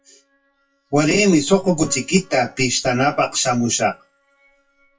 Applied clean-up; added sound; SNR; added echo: classical method WPE with log-MMSE.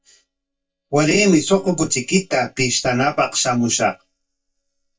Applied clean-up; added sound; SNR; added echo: neural mask model DeepFilterNet 3.